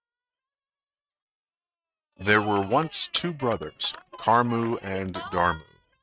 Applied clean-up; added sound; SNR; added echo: neural mask model RNNoise.